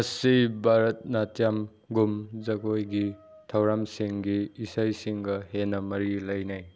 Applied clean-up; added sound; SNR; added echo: none; none; none; none.